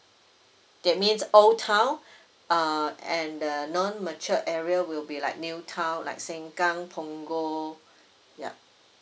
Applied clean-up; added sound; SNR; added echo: none; none; none; none.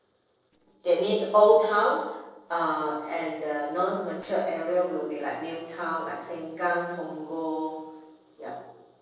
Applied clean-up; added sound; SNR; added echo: neural separator model SepFormer DNS4.